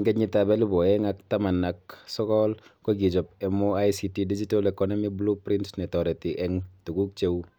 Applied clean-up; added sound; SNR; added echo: none; none; none; none.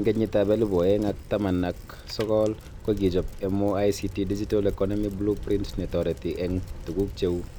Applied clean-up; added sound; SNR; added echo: none; Bicycle; 12 dB; none.